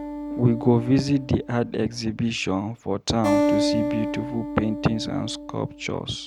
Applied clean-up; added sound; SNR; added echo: none; Acoustic guitar; 4 dB; none.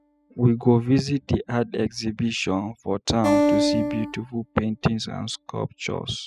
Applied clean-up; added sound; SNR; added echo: classical method spectral subtraction.